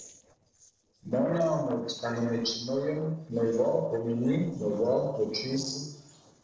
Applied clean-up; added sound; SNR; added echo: neural separator model SepFormer DNS4.